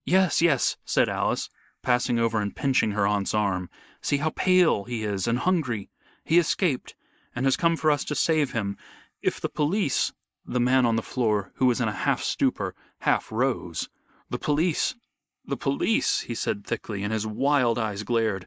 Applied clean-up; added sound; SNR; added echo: neural mask model Resemble Enhance denoiser.